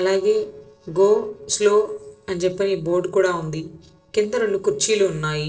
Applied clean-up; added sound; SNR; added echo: neural separator model SepFormer DNS4.